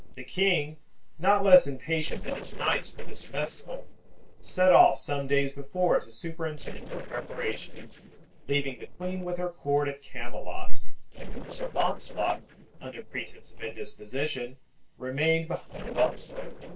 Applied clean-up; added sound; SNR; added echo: neural separator model SepFormer DNS4.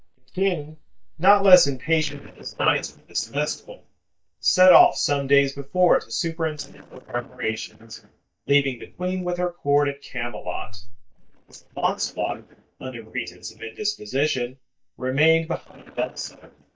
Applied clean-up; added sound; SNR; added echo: neural mask model DeepFilterNet 3.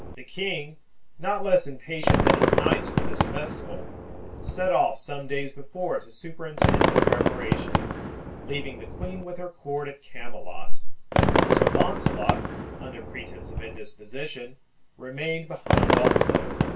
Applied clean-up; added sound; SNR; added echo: none; Fireworks; 0 dB; reverberation time 0.2 s.